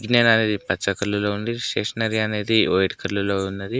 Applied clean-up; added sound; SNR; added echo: none; none; none; none.